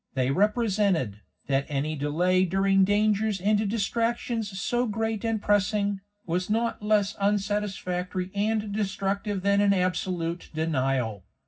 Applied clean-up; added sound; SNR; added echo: none; none; none; reverberation time 0.4 s.